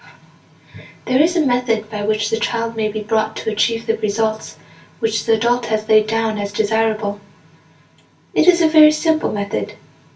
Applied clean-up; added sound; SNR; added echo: none; none; none; reverberation time 0.2 s.